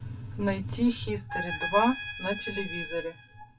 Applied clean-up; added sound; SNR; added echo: classical method WPE with log-MMSE.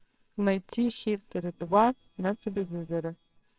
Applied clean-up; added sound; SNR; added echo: neural separator model SepFormer WHAMR!.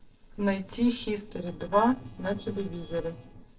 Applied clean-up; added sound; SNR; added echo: neural separator model SepFormer DNS4.